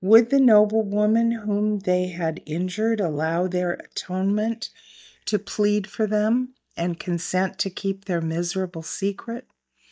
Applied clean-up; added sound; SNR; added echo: neural mask model DeepFilterNet 3.